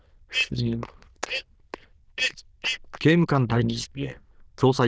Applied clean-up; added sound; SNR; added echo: neural diffusion model UNIVERSE++.